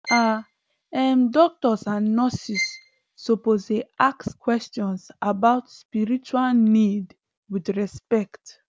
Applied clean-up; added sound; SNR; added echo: none; Bowed string instrument; 10 dB; none.